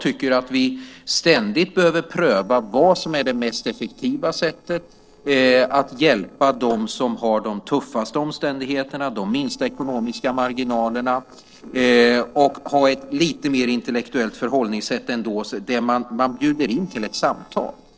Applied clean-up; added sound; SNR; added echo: neural separator model SepFormer DNS4.